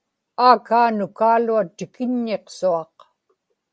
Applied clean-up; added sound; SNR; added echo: none; none; none; none.